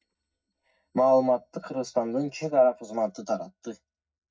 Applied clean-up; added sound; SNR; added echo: neural mask model DeepFilterNet 3.